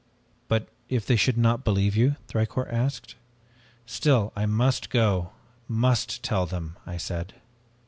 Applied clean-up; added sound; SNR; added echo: none; none; none; none.